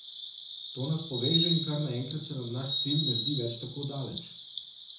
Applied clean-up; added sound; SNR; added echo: none; Bird vocalization, bird call, bird song; 0 dB; reverberation time 0.6 s.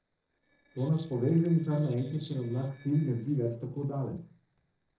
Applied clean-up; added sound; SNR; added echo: neural separator model SepFormer DNS4.